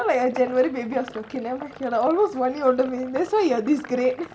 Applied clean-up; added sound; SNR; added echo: none; Sink (filling or washing); 19 dB; none.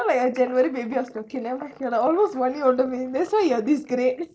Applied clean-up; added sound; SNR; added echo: neural mask model Resemble Enhance denoiser.